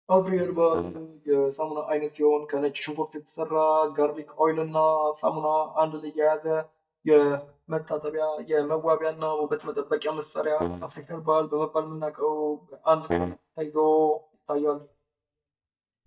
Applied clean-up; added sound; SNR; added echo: neural mask model DeepFilterNet 3.